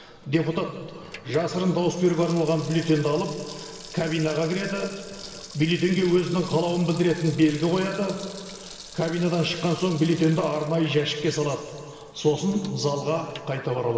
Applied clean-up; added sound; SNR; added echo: none; Sink (filling or washing) / Water tap, faucet; 19 dB; reverberation time 1.8 s.